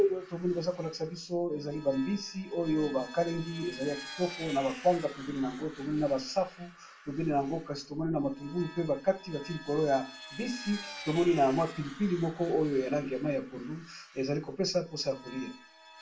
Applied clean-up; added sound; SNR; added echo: none; Vehicle; 17 dB; reverberation time 0.3 s.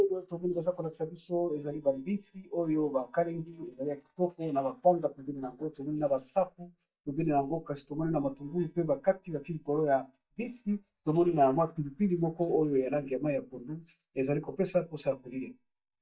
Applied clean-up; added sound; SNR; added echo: neural mask model DeepFilterNet 3.